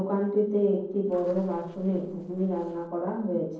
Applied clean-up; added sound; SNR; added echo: neural separator model SepFormer DNS4.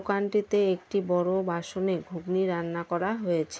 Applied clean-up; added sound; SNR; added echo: none; none; none; none.